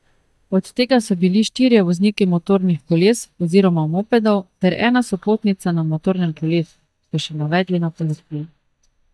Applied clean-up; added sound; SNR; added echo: neural mask model DeepFilterNet 3.